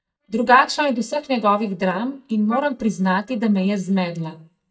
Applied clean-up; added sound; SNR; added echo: neural mask model DeepFilterNet 3.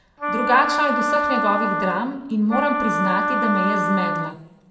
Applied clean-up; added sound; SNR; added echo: none; Wind instrument, woodwind instrument; 0 dB; reverberation time 1.0 s.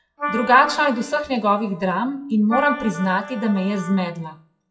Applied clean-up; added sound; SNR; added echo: classical method WPE with log-MMSE.